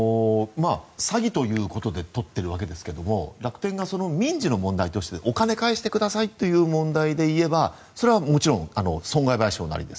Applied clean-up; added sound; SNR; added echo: none; none; none; none.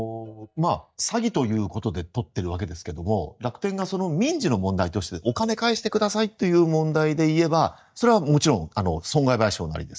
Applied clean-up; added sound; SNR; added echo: neural mask model DeepFilterNet 3.